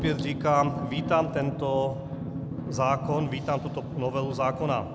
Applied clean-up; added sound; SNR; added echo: none; Drum; 6 dB; none.